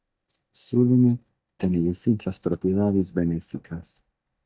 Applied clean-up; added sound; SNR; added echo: neural mask model DeepFilterNet 3.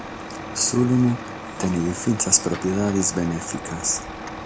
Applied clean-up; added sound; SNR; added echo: none; Truck; 11 dB; none.